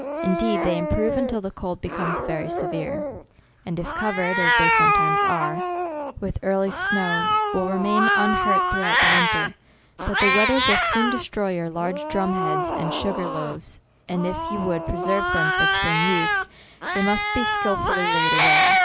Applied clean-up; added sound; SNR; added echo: none; Cat; -3 dB; none.